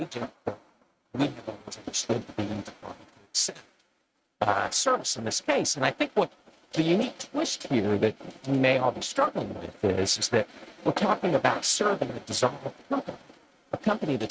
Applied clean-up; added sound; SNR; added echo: neural mask model RNNoise.